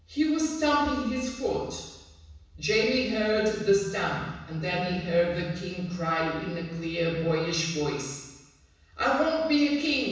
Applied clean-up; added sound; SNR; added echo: none; none; none; reverberation time 1.1 s.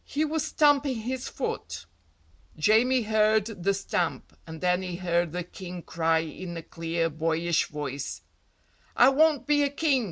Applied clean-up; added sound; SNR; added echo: none; none; none; none.